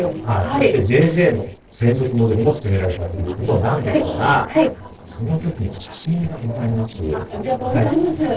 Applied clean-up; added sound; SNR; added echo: neural separator model SepFormer DNS4.